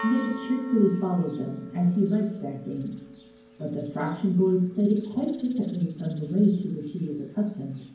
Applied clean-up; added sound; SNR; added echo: none; Church bell; 19 dB; reverberation time 0.9 s.